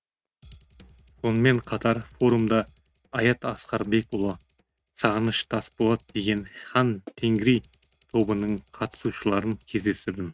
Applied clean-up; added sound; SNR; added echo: neural mask model RNNoise.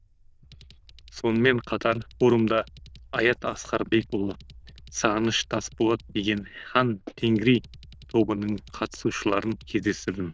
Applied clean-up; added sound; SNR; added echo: neural diffusion model UNIVERSE++.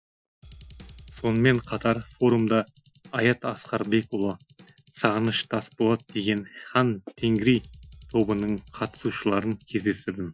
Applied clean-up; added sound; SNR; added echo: classical method Wiener filter.